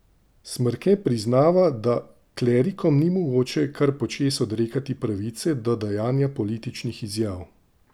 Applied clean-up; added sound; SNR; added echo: none; none; none; none.